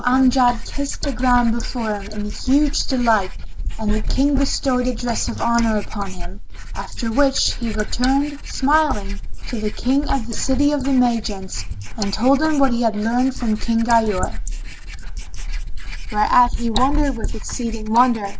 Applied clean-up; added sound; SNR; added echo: neural mask model Resemble Enhance denoiser.